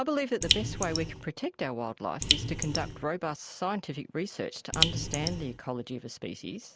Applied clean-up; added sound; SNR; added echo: none; Raindrop; -3 dB; none.